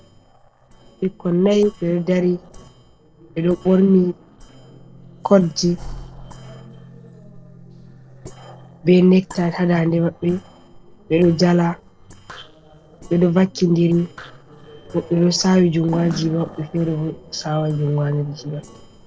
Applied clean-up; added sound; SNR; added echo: neural separator model SepFormer DNS4.